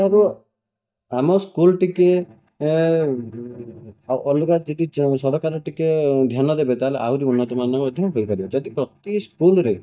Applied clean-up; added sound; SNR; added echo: neural mask model DeepFilterNet 3.